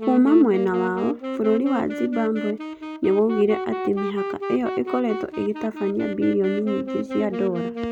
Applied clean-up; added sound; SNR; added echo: none; Wind instrument, woodwind instrument; 7 dB; none.